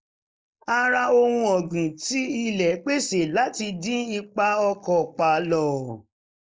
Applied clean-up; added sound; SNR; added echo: neural mask model Resemble Enhance denoiser.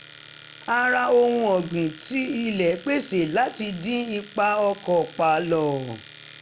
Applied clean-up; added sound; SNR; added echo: none; Domestic sounds, home sounds; 20 dB; none.